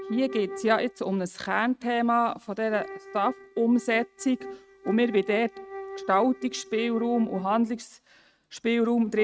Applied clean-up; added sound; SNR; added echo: neural mask model RNNoise.